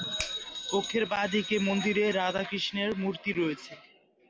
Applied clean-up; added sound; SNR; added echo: none; Finger snapping; 20 dB; none.